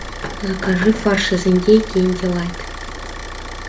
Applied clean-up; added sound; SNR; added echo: none; Idling / Car; 11 dB; reverberation time 0.3 s.